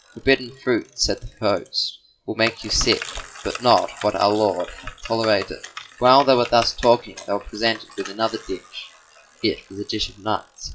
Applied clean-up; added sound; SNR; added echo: classical method WPE with log-MMSE.